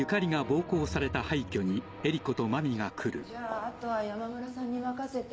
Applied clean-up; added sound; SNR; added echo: none; none; none; none.